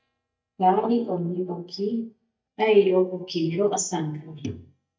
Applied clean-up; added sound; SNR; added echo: neural mask model DeepFilterNet 3.